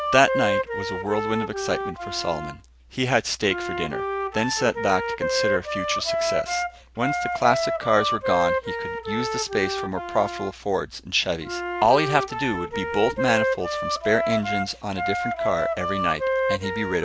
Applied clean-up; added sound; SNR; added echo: none; Wind instrument, woodwind instrument; 2 dB; none.